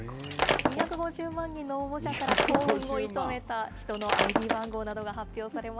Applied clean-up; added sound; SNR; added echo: none; Shatter; -2 dB; none.